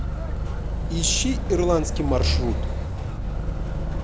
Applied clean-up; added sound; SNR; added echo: none; Motor vehicle (road); -2 dB; none.